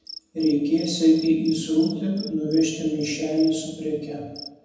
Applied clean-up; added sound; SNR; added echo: none; Cricket; 19 dB; reverberation time 1.1 s.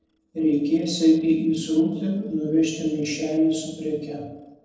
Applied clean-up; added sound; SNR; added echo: neural separator model SepFormer DNS4.